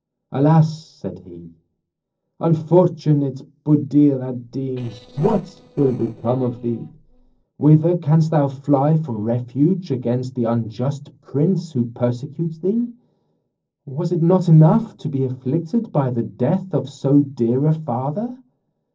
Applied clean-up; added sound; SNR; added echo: neural separator model SepFormer DNS4.